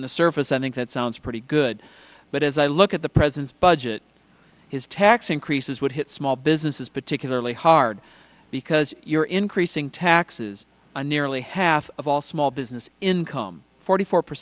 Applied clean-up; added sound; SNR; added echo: none; none; none; none.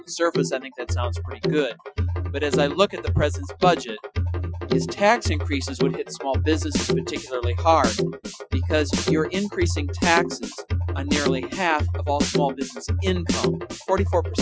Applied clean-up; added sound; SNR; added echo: classical method Wiener filter.